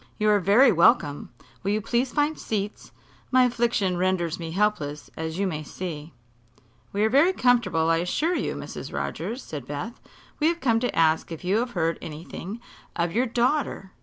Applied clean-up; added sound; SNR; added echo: none; none; none; none.